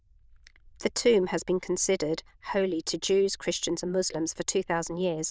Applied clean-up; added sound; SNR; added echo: neural diffusion model UNIVERSE++.